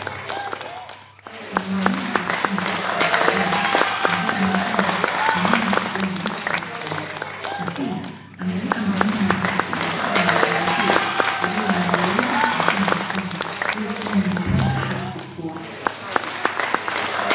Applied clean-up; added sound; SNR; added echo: none; Applause / Crowd / Cheering; -4 dB; reverberation time 0.9 s.